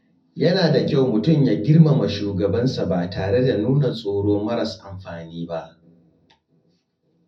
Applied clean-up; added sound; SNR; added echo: none; none; none; reverberation time 0.3 s.